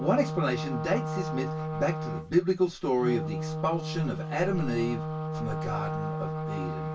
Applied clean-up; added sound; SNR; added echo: none; Wind instrument, woodwind instrument; 3 dB; reverberation time 0.1 s.